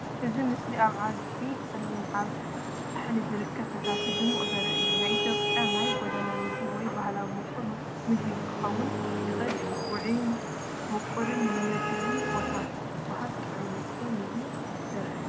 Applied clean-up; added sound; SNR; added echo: none; Traffic noise, roadway noise / Vehicle horn, car horn, honking; -2 dB; none.